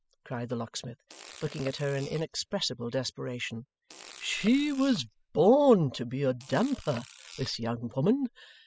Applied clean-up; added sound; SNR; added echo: classical method spectral subtraction.